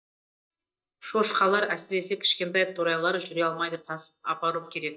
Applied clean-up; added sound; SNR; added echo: neural mask model DeepFilterNet 3.